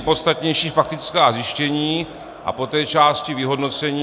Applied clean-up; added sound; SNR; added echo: none; Shatter + Crowd; 18 dB; none.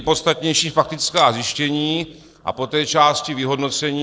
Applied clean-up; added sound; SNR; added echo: neural separator model SepFormer DNS4.